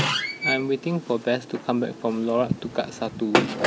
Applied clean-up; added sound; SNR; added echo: none; Squeak / Slam / Wood; 1 dB; none.